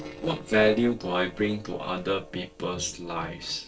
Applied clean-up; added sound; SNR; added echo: neural separator model SepFormer DNS4.